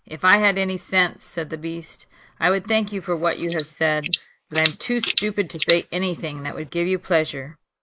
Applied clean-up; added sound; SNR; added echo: neural mask model Resemble Enhance denoiser.